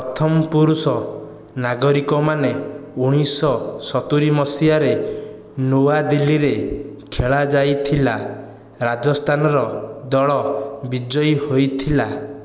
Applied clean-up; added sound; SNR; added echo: none; none; none; none.